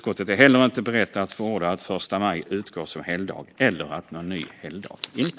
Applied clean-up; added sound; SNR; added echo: neural mask model Resemble Enhance denoiser.